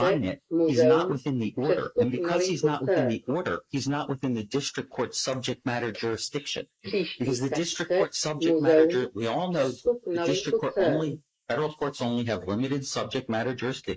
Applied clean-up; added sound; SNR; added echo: neural mask model Resemble Enhance denoiser.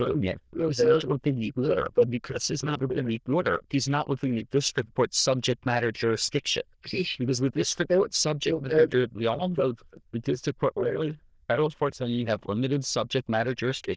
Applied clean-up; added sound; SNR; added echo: neural diffusion model UNIVERSE++.